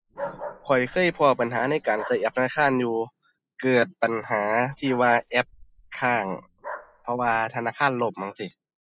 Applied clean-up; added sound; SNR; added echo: neural mask model Resemble Enhance denoiser.